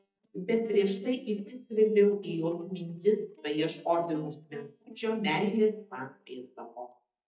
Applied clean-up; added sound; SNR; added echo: neural mask model DeepFilterNet 3.